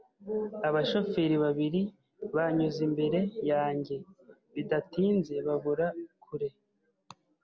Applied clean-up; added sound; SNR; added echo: none; none; none; none.